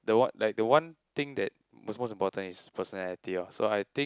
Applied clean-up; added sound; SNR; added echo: none; none; none; none.